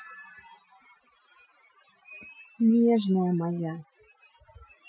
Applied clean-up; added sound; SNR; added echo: classical method Wiener filter.